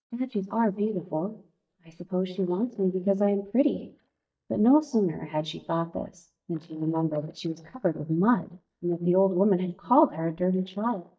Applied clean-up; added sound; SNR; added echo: neural mask model DeepFilterNet 3.